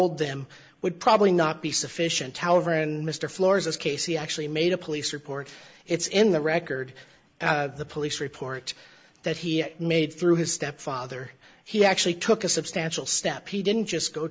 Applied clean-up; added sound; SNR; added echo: none; none; none; none.